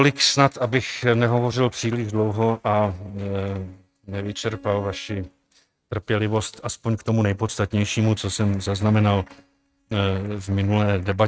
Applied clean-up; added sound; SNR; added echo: neural mask model RNNoise.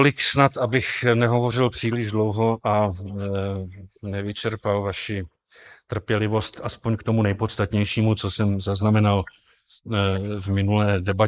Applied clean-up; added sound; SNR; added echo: neural mask model Resemble Enhance denoiser.